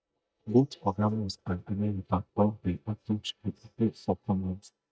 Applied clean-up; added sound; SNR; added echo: neural mask model DeepFilterNet 3.